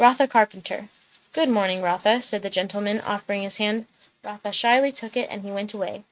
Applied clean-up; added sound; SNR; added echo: neural mask model RNNoise.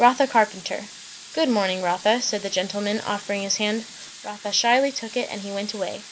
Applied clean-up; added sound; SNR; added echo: none; Sink (filling or washing) / Water tap, faucet; 17 dB; none.